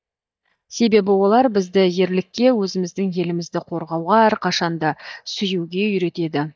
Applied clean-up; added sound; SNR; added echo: neural mask model DeepFilterNet 3.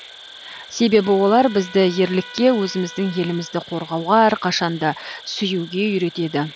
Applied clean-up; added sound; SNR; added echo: none; Insect + Trumpet; 18 dB; none.